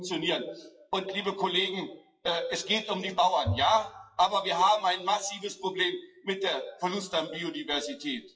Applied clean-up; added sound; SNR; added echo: classical method WPE with log-MMSE.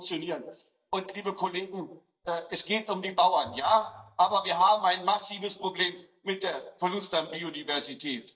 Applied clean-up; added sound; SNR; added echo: neural mask model DeepFilterNet 3.